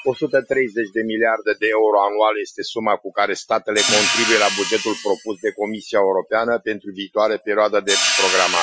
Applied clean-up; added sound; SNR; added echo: classical method Wiener filter.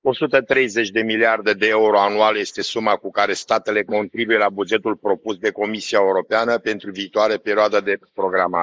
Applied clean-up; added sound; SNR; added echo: neural mask model Resemble Enhance denoiser.